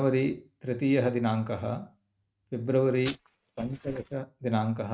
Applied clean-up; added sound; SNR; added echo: neural mask model RNNoise.